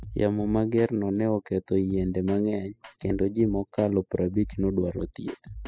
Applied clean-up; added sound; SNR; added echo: classical method spectral subtraction.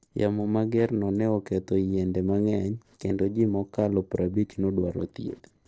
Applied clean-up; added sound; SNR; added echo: neural separator model SepFormer DNS4.